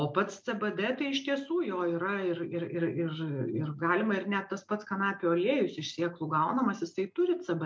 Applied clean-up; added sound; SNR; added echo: none; none; none; none.